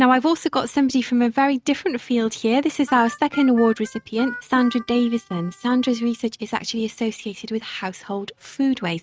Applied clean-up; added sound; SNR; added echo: neural mask model RNNoise.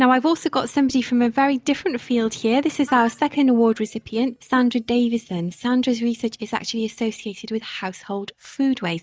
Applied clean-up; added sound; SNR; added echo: neural mask model DeepFilterNet 3.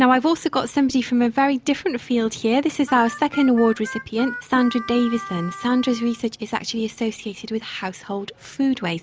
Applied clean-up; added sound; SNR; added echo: none; Harmonica; 14 dB; none.